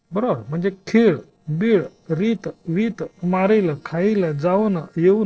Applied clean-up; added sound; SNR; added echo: neural separator model SepFormer DNS4.